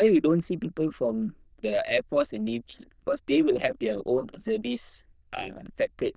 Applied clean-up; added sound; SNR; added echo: neural diffusion model UNIVERSE++.